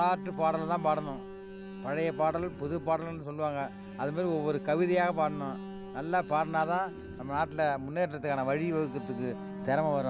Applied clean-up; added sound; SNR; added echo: none; Alarm; 11 dB; none.